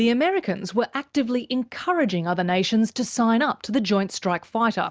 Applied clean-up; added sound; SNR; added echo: none; none; none; none.